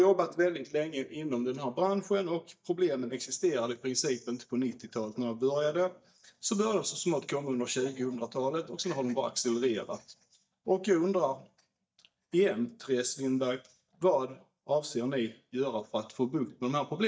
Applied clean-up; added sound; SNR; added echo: neural mask model DeepFilterNet 3.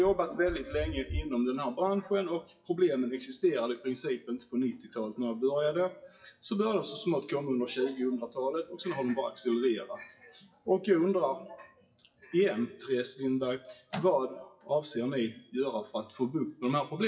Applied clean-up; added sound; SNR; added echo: classical method WPE with log-MMSE.